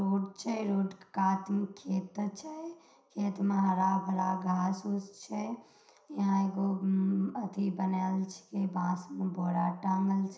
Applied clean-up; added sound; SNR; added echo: none; none; none; reverberation time 0.5 s.